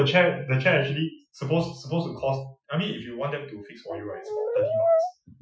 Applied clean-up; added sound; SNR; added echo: classical method Wiener filter.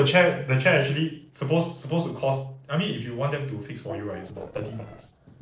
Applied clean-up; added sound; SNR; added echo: neural separator model SepFormer DNS4.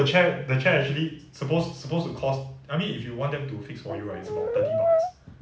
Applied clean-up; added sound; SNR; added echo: none; Brass instrument; -1 dB; none.